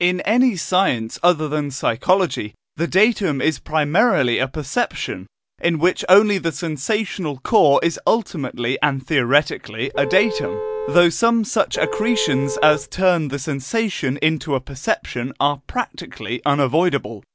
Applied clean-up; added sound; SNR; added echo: none; Vehicle horn, car horn, honking; 7 dB; none.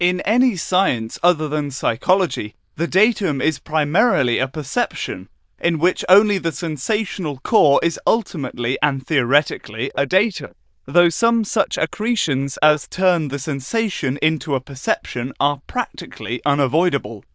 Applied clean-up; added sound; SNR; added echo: neural diffusion model UNIVERSE++.